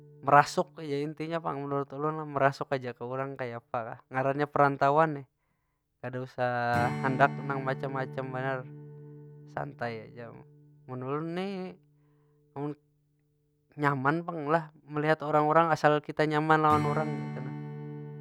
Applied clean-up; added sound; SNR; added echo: none; Strum; 13 dB; none.